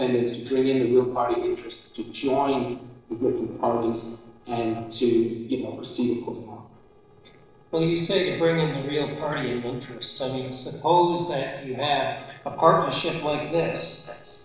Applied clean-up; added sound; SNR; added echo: neural separator model SepFormer DNS4.